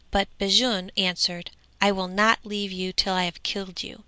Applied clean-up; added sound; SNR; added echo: none; none; none; none.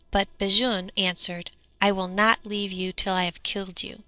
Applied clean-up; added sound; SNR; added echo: neural separator model SepFormer DNS4.